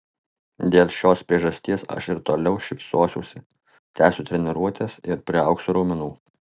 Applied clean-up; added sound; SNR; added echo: none; none; none; none.